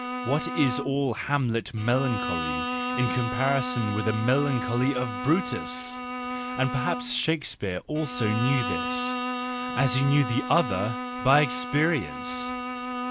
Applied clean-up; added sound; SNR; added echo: none; Bowed string instrument; 5 dB; none.